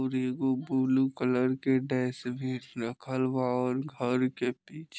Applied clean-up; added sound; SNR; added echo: none; none; none; none.